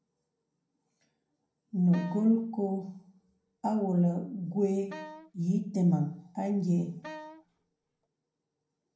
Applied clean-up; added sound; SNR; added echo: none; Wind instrument, woodwind instrument; 16 dB; reverberation time 0.6 s.